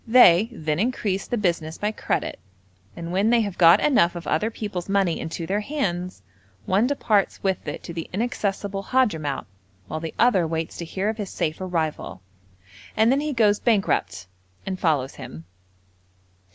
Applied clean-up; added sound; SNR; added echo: none; none; none; none.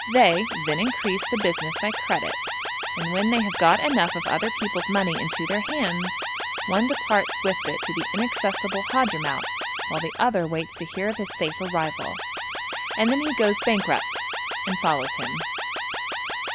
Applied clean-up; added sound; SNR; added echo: none; Alarm; 3 dB; none.